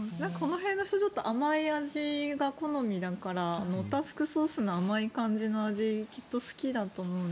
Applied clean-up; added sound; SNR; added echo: none; none; none; none.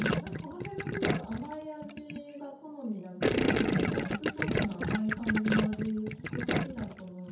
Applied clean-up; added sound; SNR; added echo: none; Gurgling; -4 dB; reverberation time 0.6 s.